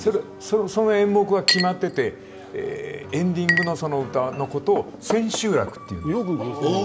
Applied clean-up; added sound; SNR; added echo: none; Chink, clink; 8 dB; none.